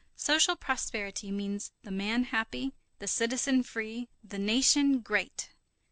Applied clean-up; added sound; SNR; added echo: none; none; none; none.